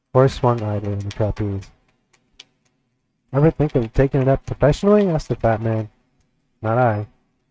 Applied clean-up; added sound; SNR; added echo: neural mask model RNNoise.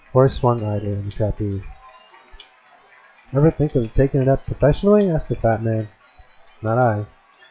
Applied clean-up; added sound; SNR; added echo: classical method log-MMSE.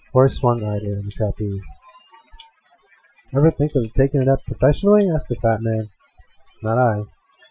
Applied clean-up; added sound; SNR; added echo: classical method Wiener filter.